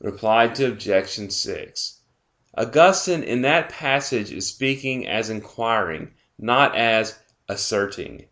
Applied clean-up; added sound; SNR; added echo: none; none; none; none.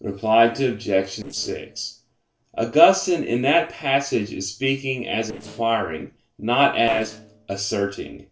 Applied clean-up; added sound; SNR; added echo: neural separator model SepFormer DNS4.